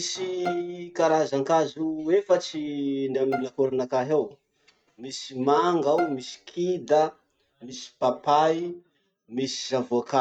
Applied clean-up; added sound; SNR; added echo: neural mask model RNNoise.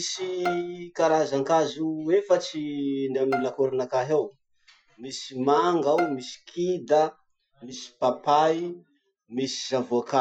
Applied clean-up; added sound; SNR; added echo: classical method Wiener filter.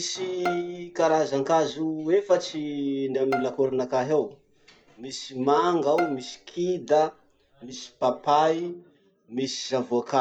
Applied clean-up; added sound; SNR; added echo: none; Bowed string instrument; 14 dB; none.